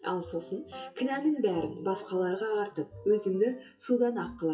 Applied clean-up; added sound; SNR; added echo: classical method WPE with log-MMSE.